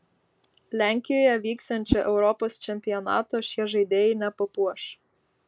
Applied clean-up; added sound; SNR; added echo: none; Whoosh, swoosh, swish; 8 dB; none.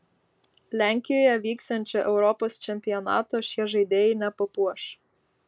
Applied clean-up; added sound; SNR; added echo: none; none; none; none.